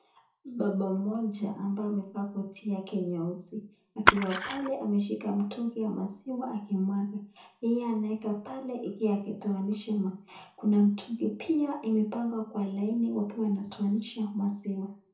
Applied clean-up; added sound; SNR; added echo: none; Splash, splatter; -1 dB; reverberation time 0.5 s.